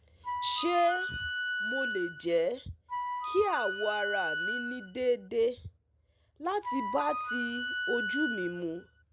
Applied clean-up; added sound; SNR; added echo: none; Wind instrument, woodwind instrument; 2 dB; none.